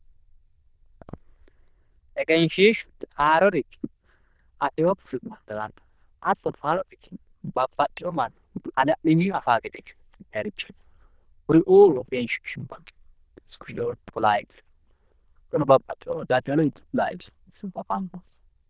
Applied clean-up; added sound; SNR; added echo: neural diffusion model UNIVERSE++.